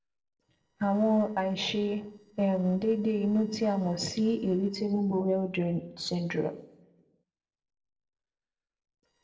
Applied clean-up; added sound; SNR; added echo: neural separator model SepFormer DNS4.